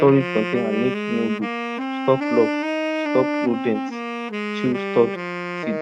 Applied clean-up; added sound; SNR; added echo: neural mask model RNNoise.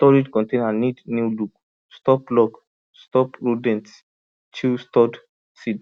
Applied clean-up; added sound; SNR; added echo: none; none; none; none.